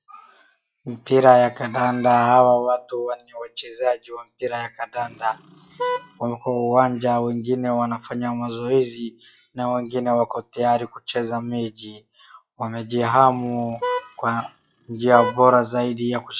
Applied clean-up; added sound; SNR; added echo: classical method log-MMSE.